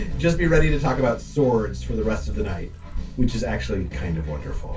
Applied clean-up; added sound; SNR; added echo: none; Thunder / Rain; 5 dB; reverberation time 0.2 s.